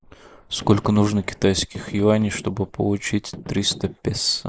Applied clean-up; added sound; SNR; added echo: neural mask model Resemble Enhance denoiser.